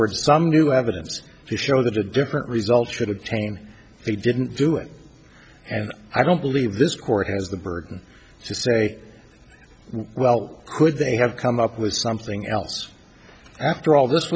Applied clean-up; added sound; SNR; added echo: none; none; none; none.